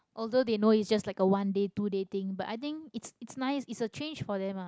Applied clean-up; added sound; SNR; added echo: none; none; none; none.